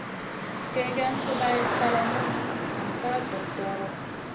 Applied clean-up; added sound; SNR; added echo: none; Traffic noise, roadway noise; -1 dB; reverberation time 0.3 s.